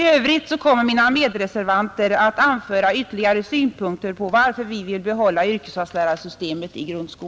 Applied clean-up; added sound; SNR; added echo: none; none; none; none.